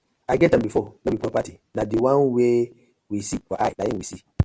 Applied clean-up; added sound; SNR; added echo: none; none; none; none.